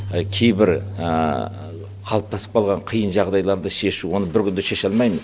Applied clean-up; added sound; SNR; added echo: none; Keyboard (musical); 13 dB; none.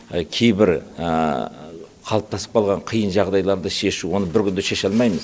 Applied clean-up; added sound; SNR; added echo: none; none; none; none.